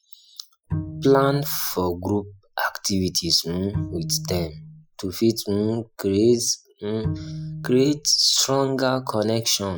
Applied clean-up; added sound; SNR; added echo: classical method Wiener filter.